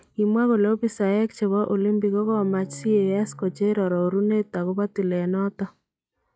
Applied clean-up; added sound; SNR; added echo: classical method log-MMSE.